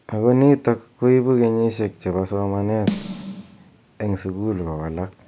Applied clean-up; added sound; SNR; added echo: none; Snare drum; 10 dB; none.